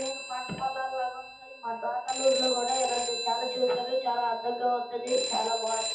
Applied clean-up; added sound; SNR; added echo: none; Telephone; 6 dB; reverberation time 0.6 s.